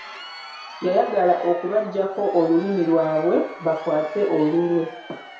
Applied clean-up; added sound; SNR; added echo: none; Crowd; 17 dB; reverberation time 0.6 s.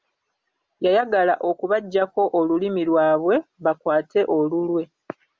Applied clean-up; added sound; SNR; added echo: none; none; none; none.